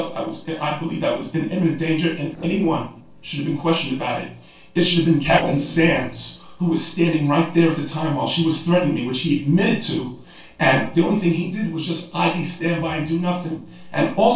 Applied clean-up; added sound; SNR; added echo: neural separator model SepFormer DNS4.